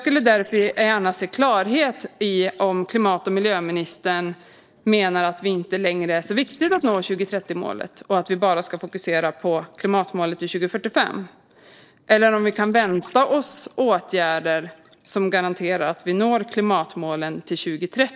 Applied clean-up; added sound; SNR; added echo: neural separator model SepFormer DNS4.